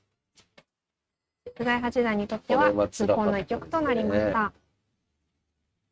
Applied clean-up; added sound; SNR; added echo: neural mask model RNNoise.